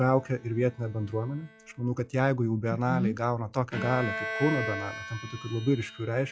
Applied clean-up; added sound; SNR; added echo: classical method log-MMSE.